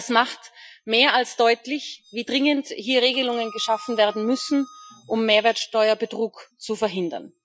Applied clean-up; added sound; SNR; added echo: classical method Wiener filter.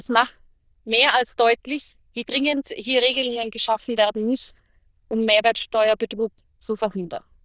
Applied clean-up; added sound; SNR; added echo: neural diffusion model UNIVERSE++.